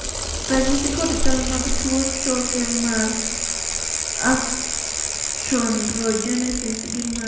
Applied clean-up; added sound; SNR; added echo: none; Bicycle; -1 dB; reverberation time 1.0 s.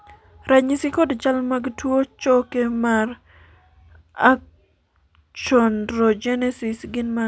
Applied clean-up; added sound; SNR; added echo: none; none; none; none.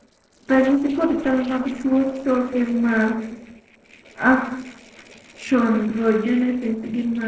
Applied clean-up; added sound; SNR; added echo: neural separator model SepFormer DNS4.